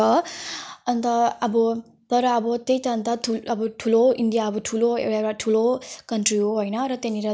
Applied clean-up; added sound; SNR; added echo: none; none; none; none.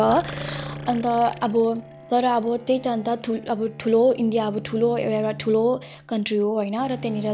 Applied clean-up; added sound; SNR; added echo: none; Bowed string instrument + Burping, eructation; 15 dB; none.